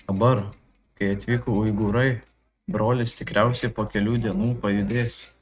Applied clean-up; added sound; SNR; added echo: neural mask model RNNoise.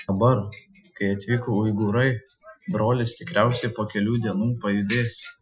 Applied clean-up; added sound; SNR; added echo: classical method Wiener filter.